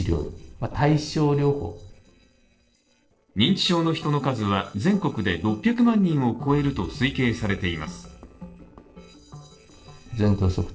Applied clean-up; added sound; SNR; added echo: neural separator model SepFormer DNS4.